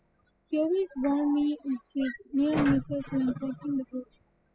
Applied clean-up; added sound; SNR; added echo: classical method spectral subtraction.